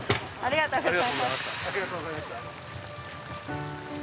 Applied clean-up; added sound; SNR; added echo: none; Rain; 17 dB; none.